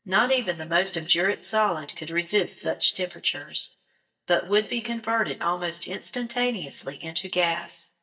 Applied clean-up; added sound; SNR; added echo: neural mask model DeepFilterNet 3.